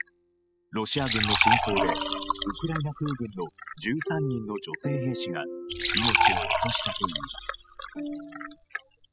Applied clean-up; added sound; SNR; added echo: classical method spectral subtraction.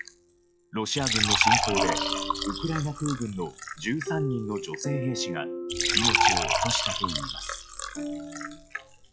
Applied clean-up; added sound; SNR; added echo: classical method log-MMSE.